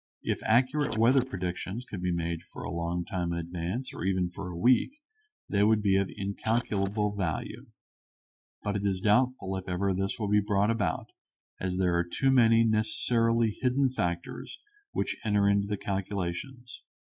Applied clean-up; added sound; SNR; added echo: neural mask model Resemble Enhance denoiser.